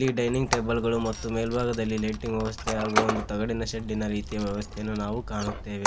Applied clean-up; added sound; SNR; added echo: none; Squeak + Wind; 5 dB; none.